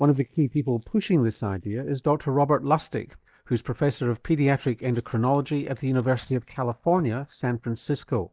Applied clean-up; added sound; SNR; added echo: neural mask model DeepFilterNet 3.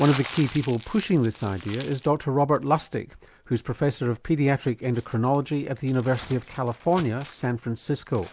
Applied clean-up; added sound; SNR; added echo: none; Crumpling, crinkling; 19 dB; none.